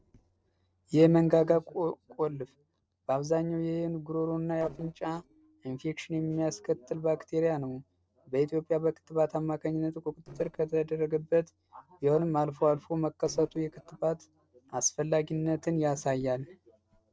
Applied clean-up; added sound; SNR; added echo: neural separator model SepFormer DNS4.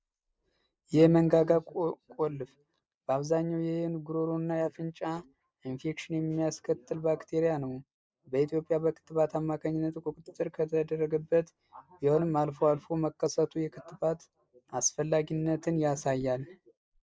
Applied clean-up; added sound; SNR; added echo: neural mask model Resemble Enhance denoiser.